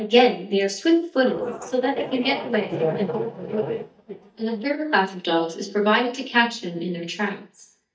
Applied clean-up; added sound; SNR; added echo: neural mask model DeepFilterNet 3.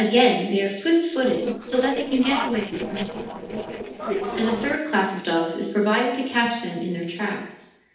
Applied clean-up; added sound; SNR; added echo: neural separator model SepFormer DNS4.